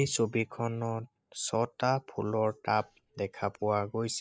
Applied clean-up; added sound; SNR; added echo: neural mask model DeepFilterNet 3.